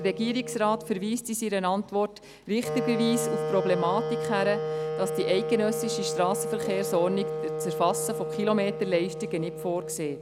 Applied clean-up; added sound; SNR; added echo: none; Wind instrument, woodwind instrument; 4 dB; none.